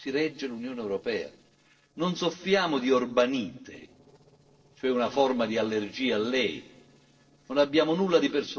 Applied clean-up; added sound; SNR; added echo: neural separator model SepFormer DNS4.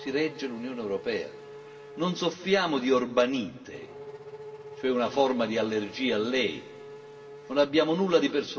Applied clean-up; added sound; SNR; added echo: none; Race car, auto racing / Accelerating, revving, vroom; 18 dB; reverberation time 1.7 s.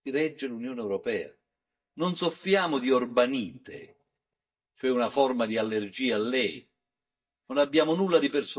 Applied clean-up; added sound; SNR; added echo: neural mask model DeepFilterNet 3.